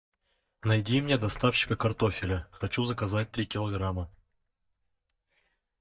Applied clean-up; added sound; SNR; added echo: neural mask model DeepFilterNet 3.